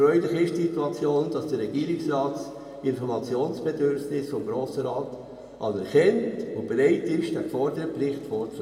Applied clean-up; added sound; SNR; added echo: none; none; none; reverberation time 1.8 s.